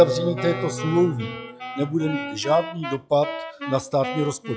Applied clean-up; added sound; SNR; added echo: classical method log-MMSE.